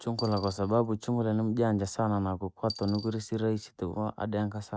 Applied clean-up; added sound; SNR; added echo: neural mask model RNNoise.